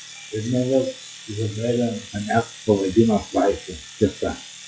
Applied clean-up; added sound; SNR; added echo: classical method log-MMSE.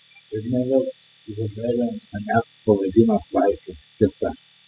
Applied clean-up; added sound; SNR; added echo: classical method spectral subtraction.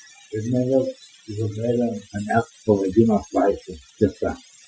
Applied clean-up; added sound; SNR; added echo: classical method Wiener filter.